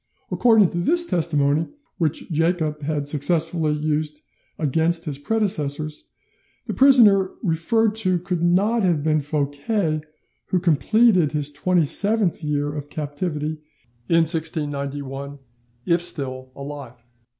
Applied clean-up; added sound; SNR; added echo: none; none; none; none.